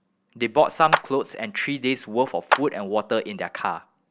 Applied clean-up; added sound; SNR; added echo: none; Clapping; 4 dB; none.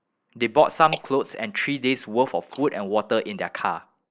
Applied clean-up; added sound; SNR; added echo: neural mask model Resemble Enhance denoiser.